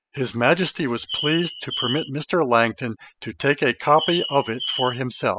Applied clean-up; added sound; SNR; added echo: classical method spectral subtraction.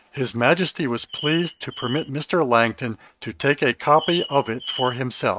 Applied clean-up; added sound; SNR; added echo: neural mask model RNNoise.